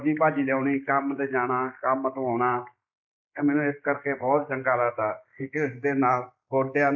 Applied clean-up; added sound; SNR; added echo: neural mask model Resemble Enhance denoiser.